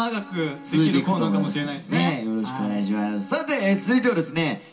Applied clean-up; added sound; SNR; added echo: none; Bowed string instrument; 19 dB; reverberation time 0.2 s.